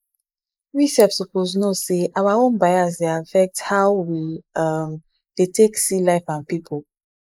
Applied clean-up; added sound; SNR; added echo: neural mask model Resemble Enhance denoiser.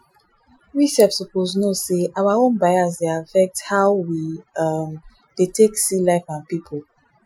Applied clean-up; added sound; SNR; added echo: classical method Wiener filter.